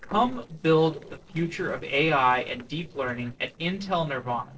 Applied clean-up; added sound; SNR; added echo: neural separator model SepFormer DNS4.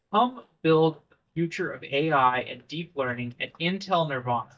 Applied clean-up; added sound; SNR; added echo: neural mask model DeepFilterNet 3.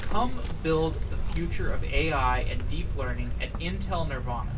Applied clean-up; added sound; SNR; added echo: none; Vehicle; -4 dB; reverberation time 0.2 s.